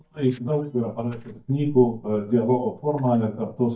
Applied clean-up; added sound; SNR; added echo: neural mask model DeepFilterNet 3.